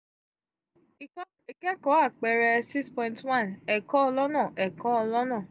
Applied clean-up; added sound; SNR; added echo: none; none; none; none.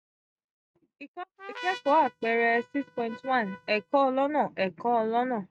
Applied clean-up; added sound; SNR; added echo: neural mask model RNNoise.